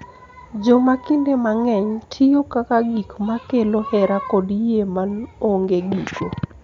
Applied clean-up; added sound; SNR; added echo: none; none; none; none.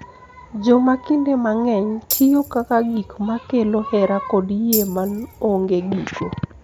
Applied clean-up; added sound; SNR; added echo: none; Tambourine; 11 dB; none.